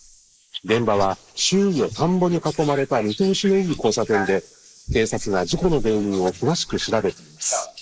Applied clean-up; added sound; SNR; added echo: neural mask model Resemble Enhance denoiser.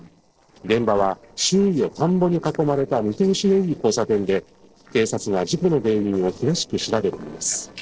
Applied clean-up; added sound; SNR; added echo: neural separator model SepFormer DNS4.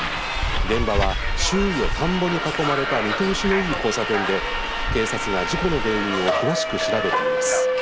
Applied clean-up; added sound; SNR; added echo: none; Subway, metro, underground; -1 dB; none.